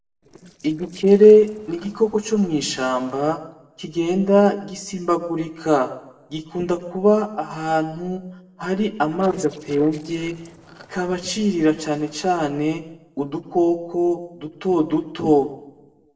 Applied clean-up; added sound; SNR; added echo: neural separator model SepFormer DNS4.